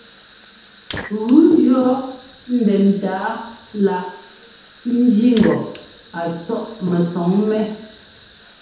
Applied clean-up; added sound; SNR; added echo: none; Fire; 18 dB; reverberation time 2.1 s.